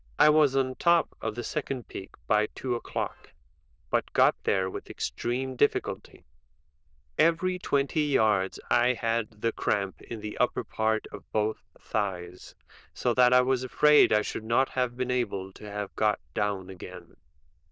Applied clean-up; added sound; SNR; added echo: neural diffusion model UNIVERSE++.